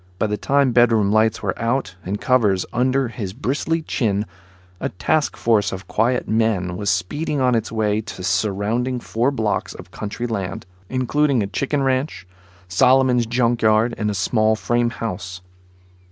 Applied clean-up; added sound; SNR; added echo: none; none; none; none.